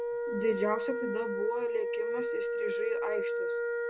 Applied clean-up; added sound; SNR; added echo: none; Wind instrument, woodwind instrument; -3 dB; none.